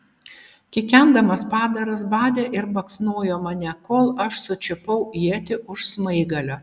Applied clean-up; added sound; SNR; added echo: none; none; none; none.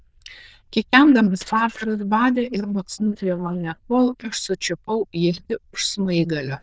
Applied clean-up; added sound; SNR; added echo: neural diffusion model UNIVERSE++.